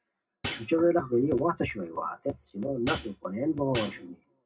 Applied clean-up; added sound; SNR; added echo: none; Hi-hat; 8 dB; reverberation time 0.2 s.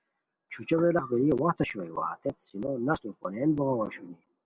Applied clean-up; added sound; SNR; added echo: none; none; none; none.